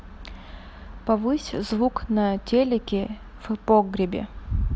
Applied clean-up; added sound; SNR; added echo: none; none; none; none.